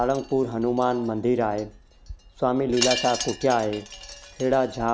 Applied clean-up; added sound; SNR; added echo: none; Wind chime; 11 dB; none.